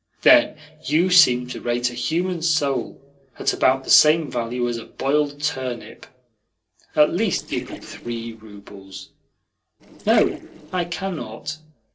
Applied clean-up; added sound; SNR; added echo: neural separator model SepFormer DNS4.